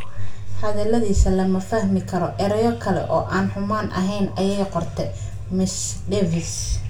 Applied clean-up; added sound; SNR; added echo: none; none; none; reverberation time 0.3 s.